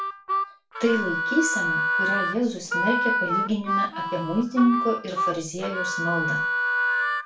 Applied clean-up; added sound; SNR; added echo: none; Harmonica; -1 dB; reverberation time 0.3 s.